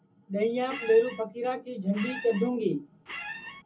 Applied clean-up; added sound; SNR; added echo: none; Squeak; 11 dB; reverberation time 0.3 s.